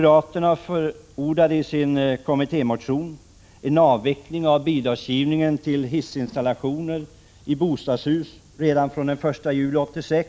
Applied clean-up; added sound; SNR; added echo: none; none; none; none.